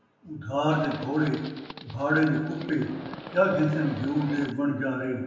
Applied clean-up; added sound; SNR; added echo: none; Livestock, farm animals, working animals; 15 dB; reverberation time 1.0 s.